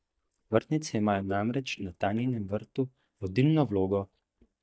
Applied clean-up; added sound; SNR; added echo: neural mask model DeepFilterNet 3.